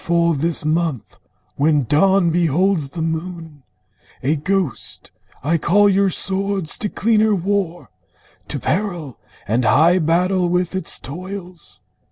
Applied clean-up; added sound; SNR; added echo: none; none; none; none.